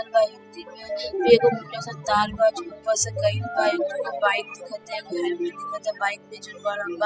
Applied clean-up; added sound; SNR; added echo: classical method spectral subtraction.